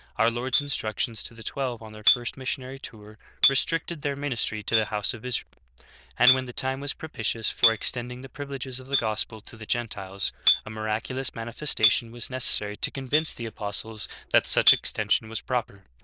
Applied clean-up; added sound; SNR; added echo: neural diffusion model UNIVERSE++.